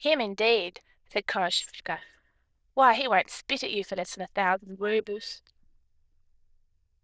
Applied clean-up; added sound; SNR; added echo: neural diffusion model UNIVERSE++.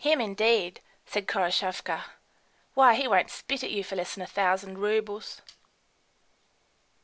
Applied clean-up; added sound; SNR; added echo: none; none; none; none.